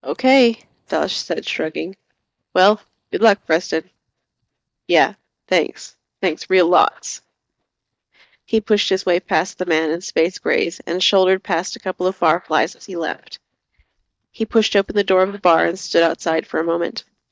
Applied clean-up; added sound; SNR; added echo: neural mask model DeepFilterNet 3.